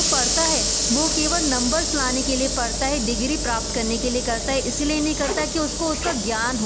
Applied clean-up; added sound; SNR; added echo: none; Sliding door / Hiss; 0 dB; none.